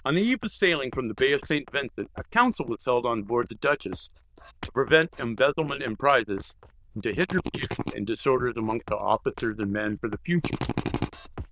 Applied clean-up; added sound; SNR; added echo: neural diffusion model UNIVERSE++.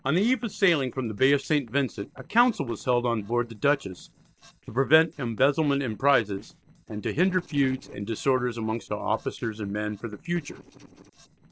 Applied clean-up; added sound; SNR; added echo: neural separator model SepFormer DNS4.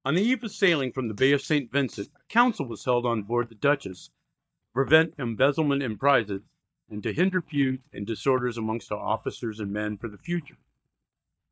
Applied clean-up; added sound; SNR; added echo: neural mask model DeepFilterNet 3.